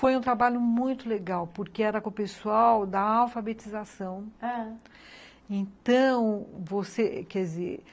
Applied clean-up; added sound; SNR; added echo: none; none; none; none.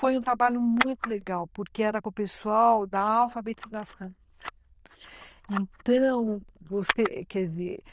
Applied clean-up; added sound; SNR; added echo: neural diffusion model UNIVERSE++.